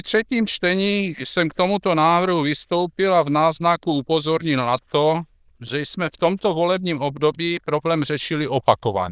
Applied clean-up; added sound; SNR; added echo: neural diffusion model UNIVERSE++.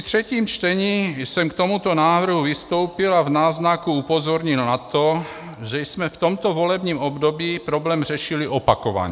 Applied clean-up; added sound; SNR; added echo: none; none; none; none.